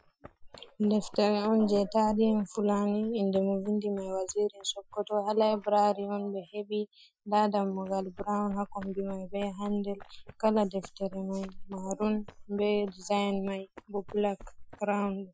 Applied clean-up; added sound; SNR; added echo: classical method Wiener filter.